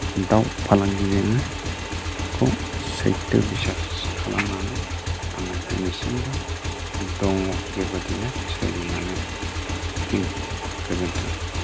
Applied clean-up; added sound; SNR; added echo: none; Motorcycle / Engine; 2 dB; none.